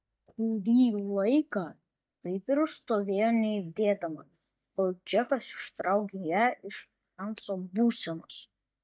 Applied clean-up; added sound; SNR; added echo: neural mask model DeepFilterNet 3.